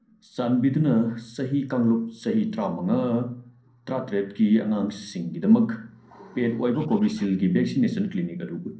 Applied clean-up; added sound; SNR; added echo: neural separator model SepFormer DNS4.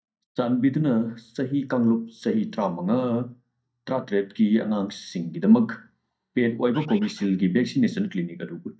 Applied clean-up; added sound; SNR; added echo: neural mask model DeepFilterNet 3.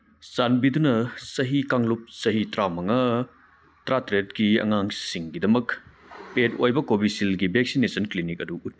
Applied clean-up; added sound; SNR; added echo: none; none; none; none.